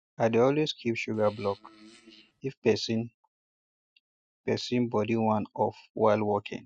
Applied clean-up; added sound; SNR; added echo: neural mask model RNNoise.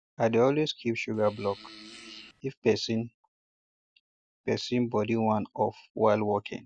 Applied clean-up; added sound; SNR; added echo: none; Fart; 19 dB; none.